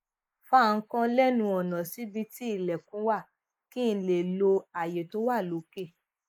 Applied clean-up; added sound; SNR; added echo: neural mask model Resemble Enhance denoiser.